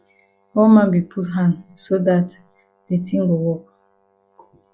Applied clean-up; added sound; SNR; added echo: classical method log-MMSE.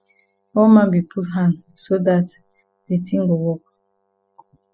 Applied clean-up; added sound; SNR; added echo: classical method spectral subtraction.